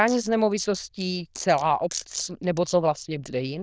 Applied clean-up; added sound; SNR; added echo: neural diffusion model UNIVERSE++.